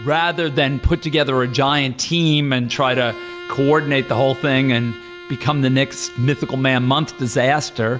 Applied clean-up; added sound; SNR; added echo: none; Bowed string instrument; 18 dB; none.